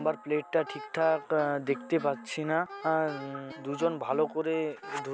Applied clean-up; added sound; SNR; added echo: none; Wind instrument, woodwind instrument; 16 dB; none.